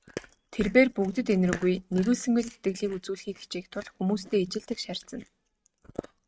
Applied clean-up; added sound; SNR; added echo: neural mask model RNNoise.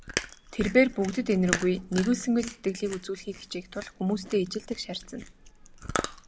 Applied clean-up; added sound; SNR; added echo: none; Chewing, mastication; 9 dB; none.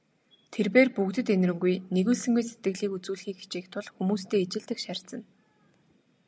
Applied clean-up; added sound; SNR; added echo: none; none; none; none.